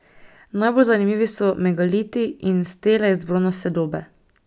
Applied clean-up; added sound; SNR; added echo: none; none; none; none.